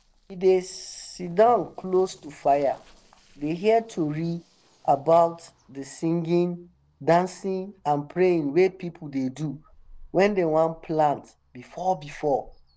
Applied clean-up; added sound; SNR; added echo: neural separator model SepFormer DNS4.